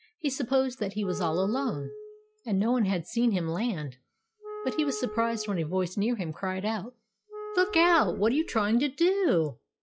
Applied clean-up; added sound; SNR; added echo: classical method log-MMSE.